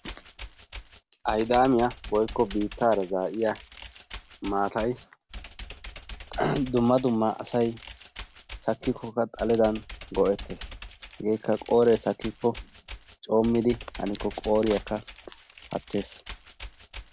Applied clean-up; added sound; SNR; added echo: none; Computer keyboard; 16 dB; none.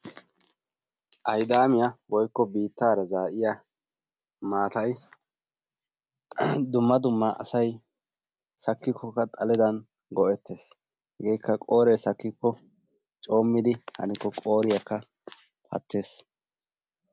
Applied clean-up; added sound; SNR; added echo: none; none; none; none.